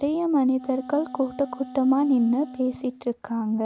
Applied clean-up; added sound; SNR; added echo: none; Wind instrument, woodwind instrument; 17 dB; none.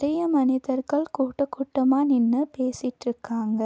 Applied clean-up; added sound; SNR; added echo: none; none; none; none.